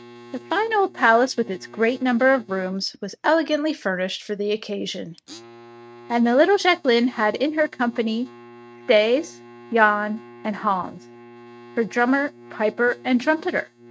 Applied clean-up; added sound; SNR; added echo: neural mask model RNNoise.